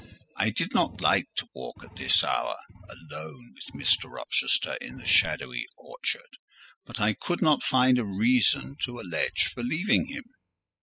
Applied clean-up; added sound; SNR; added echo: classical method spectral subtraction.